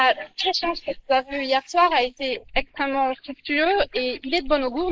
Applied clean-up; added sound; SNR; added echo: neural mask model Resemble Enhance denoiser.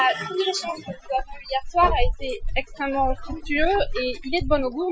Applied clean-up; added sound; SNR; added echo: classical method Wiener filter.